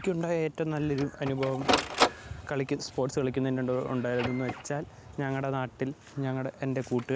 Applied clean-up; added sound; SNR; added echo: none; Printer; 5 dB; none.